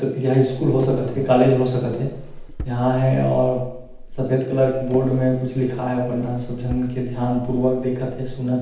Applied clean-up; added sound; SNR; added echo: none; Drawer open or close; 13 dB; reverberation time 0.8 s.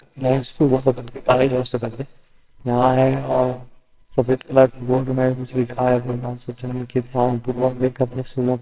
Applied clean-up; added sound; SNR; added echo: neural separator model SepFormer WHAMR!.